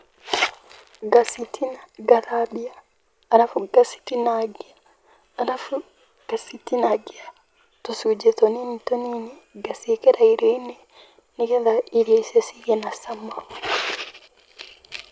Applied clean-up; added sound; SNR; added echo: none; none; none; none.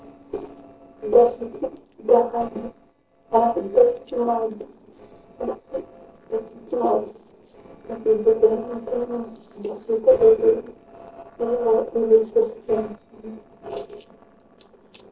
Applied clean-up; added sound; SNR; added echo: neural separator model SepFormer DNS4.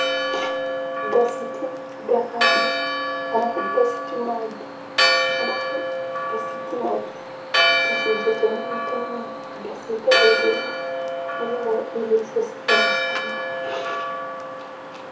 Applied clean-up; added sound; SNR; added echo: none; Church bell; -2 dB; reverberation time 0.7 s.